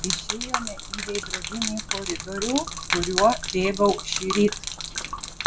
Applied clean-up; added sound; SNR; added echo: none; Gurgling / Liquid; 3 dB; none.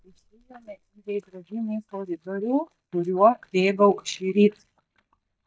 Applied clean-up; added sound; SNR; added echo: neural mask model DeepFilterNet 3.